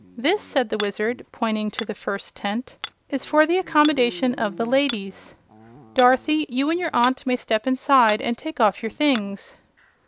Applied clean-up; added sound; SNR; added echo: none; Hammer + Dog; 16 dB; none.